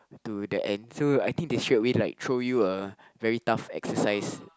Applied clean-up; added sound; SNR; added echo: none; none; none; none.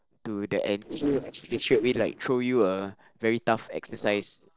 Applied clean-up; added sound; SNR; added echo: neural separator model SepFormer DNS4.